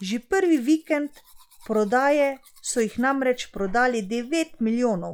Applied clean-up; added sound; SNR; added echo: classical method log-MMSE.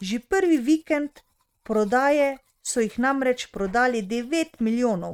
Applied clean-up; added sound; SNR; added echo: neural mask model RNNoise.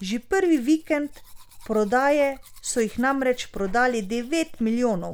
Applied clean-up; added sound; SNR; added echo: none; Domestic sounds, home sounds; 17 dB; none.